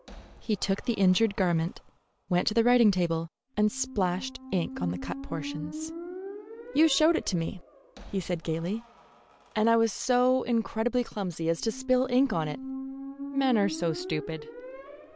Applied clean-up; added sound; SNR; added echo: none; Squeak; 13 dB; none.